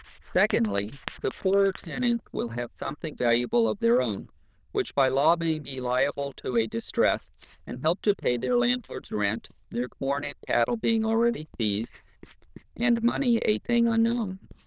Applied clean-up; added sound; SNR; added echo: neural diffusion model UNIVERSE++.